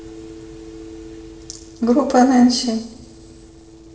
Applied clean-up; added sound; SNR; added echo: neural separator model SepFormer DNS4.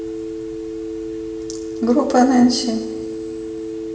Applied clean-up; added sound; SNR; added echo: none; Telephone; 7 dB; reverberation time 2.7 s.